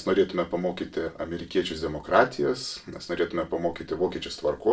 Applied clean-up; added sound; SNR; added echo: none; none; none; reverberation time 0.2 s.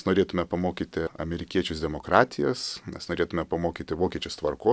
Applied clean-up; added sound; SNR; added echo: none; none; none; none.